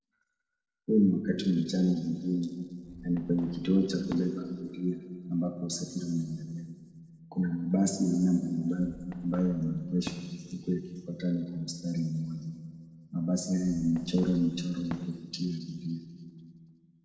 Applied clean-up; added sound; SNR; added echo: neural separator model SepFormer DNS4.